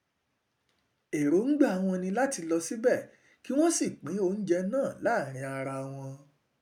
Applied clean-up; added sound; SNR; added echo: none; none; none; none.